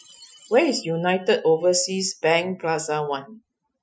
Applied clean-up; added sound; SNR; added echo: classical method Wiener filter.